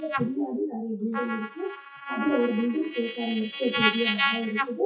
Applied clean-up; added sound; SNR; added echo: classical method WPE with log-MMSE.